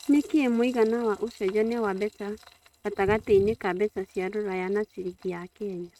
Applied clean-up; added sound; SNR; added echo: neural mask model RNNoise.